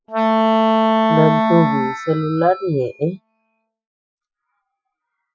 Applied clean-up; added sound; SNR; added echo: classical method Wiener filter.